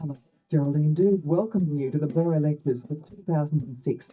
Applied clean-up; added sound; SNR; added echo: neural mask model DeepFilterNet 3.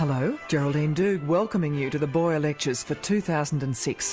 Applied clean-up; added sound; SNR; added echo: none; none; none; none.